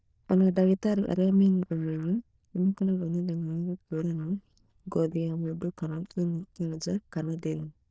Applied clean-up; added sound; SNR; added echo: neural diffusion model UNIVERSE++.